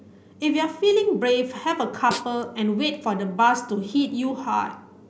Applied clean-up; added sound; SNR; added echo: none; Snare drum; 15 dB; none.